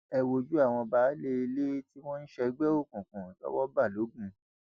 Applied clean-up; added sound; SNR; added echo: none; none; none; none.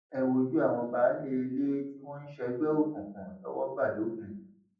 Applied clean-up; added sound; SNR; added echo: none; none; none; reverberation time 0.6 s.